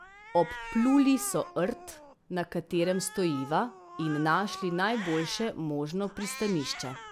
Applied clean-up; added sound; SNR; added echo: none; Cat; 14 dB; none.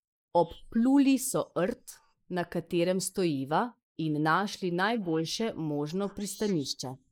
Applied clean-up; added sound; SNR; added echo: neural mask model Resemble Enhance denoiser.